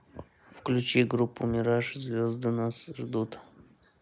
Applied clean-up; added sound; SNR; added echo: none; none; none; none.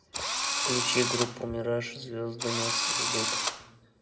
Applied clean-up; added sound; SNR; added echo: none; Engine / Drill; -3 dB; reverberation time 2.3 s.